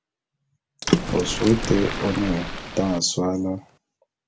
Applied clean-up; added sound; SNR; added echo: none; Water / Splash, splatter + Waves, surf; 3 dB; none.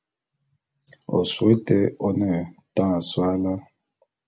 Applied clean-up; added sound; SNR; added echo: none; none; none; none.